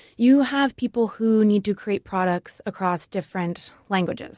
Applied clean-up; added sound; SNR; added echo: none; none; none; none.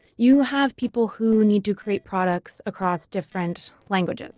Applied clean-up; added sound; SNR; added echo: neural separator model SepFormer DNS4.